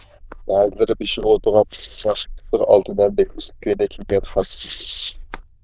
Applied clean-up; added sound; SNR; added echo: neural diffusion model UNIVERSE++.